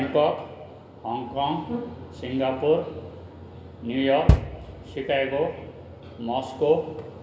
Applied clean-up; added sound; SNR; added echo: none; Bass drum; 0 dB; reverberation time 1.7 s.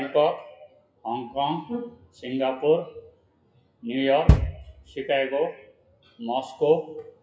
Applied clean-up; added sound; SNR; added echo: classical method WPE with log-MMSE.